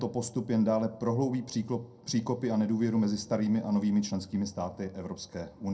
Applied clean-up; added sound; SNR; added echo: none; none; none; reverberation time 0.2 s.